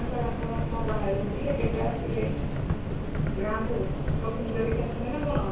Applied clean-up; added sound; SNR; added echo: none; Subway, metro, underground; -4 dB; reverberation time 0.6 s.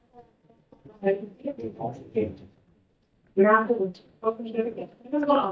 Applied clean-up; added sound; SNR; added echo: neural mask model DeepFilterNet 3.